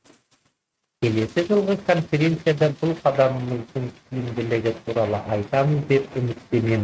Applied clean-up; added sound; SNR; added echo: neural mask model RNNoise.